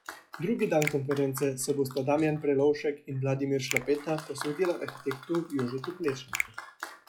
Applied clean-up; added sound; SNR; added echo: classical method log-MMSE.